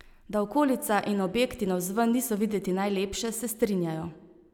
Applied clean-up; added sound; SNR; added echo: none; none; none; none.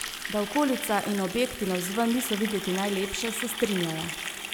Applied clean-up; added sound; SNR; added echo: none; Water tap, faucet; 7 dB; none.